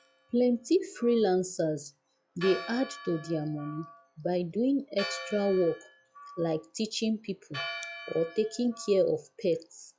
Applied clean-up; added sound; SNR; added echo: classical method log-MMSE.